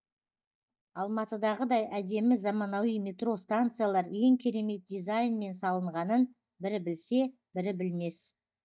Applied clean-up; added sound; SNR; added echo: neural mask model DeepFilterNet 3.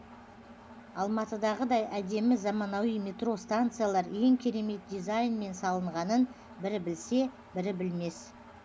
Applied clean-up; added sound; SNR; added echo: none; Engine; 19 dB; none.